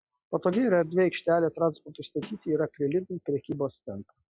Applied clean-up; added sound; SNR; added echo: classical method log-MMSE.